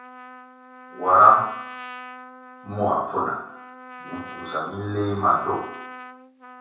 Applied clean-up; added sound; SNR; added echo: none; Trumpet; 16 dB; reverberation time 0.7 s.